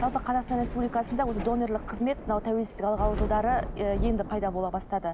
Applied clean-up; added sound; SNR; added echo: none; Thunder / Rain; 6 dB; none.